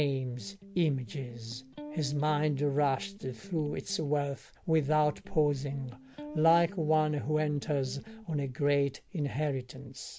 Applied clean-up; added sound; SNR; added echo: none; Electric guitar; 16 dB; none.